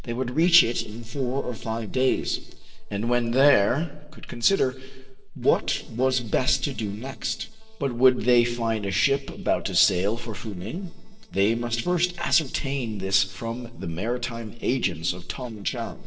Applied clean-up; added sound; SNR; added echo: neural separator model SepFormer DNS4.